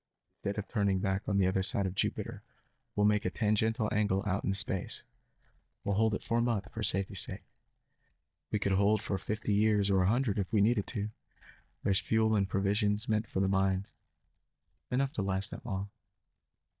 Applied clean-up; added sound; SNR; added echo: neural mask model DeepFilterNet 3.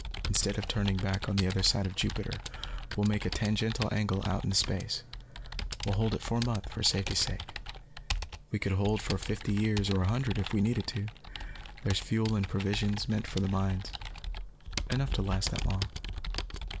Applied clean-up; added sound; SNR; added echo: none; Computer keyboard; 6 dB; none.